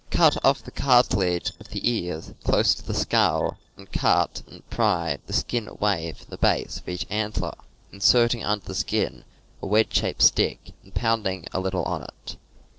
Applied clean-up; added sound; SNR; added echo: neural separator model SepFormer DNS4.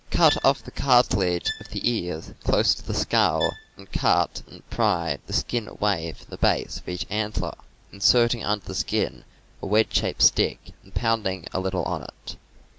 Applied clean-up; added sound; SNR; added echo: none; Bowed string instrument; 13 dB; none.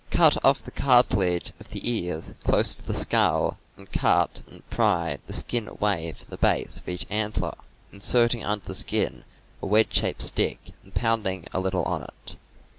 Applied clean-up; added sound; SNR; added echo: none; none; none; none.